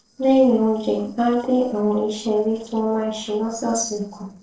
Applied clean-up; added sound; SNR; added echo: neural separator model SepFormer DNS4.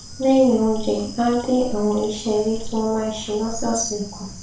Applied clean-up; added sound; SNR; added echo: none; Bird / Insect; 12 dB; reverberation time 0.4 s.